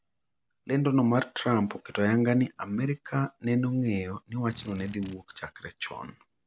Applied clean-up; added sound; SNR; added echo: none; Drill; 17 dB; none.